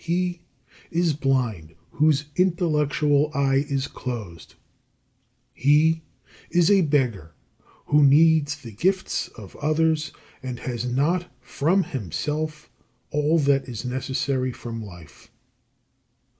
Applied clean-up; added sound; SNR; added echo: none; none; none; none.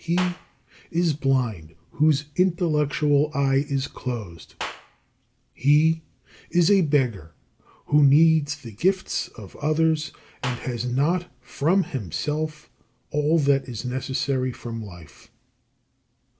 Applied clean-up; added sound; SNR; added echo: none; Clapping; 19 dB; none.